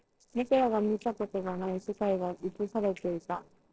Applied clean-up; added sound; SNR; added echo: neural separator model SepFormer DNS4.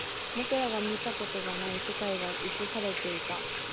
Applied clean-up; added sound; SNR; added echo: none; Sink (filling or washing) / Water tap, faucet; -3 dB; none.